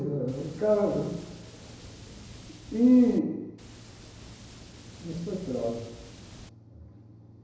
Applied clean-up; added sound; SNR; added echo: none; Water; 19 dB; reverberation time 1.0 s.